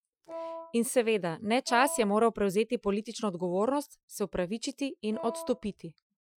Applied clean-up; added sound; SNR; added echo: classical method Wiener filter.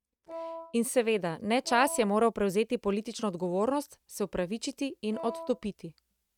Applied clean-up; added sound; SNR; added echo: neural mask model RNNoise.